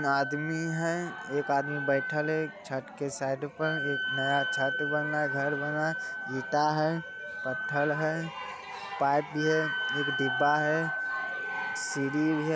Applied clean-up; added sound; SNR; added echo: none; Wind instrument, woodwind instrument; 5 dB; none.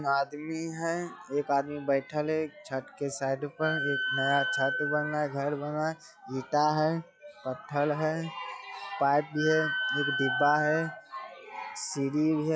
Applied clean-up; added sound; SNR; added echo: classical method log-MMSE.